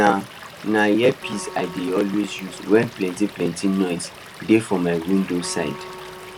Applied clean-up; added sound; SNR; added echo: none; Acoustic guitar + Stream / Liquid; 16 dB; none.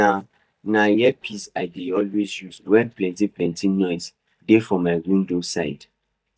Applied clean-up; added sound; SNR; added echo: neural mask model DeepFilterNet 3.